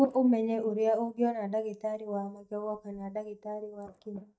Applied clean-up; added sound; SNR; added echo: neural mask model DeepFilterNet 3.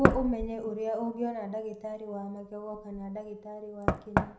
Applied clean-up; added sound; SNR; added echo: none; Knock; -1 dB; reverberation time 0.5 s.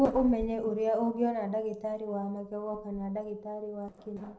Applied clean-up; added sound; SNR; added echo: neural separator model SepFormer DNS4.